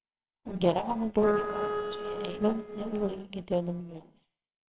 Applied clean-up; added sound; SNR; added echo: neural separator model SepFormer WHAMR!.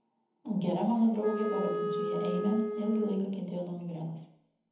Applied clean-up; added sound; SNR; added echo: none; Wind instrument, woodwind instrument; 3 dB; reverberation time 1.0 s.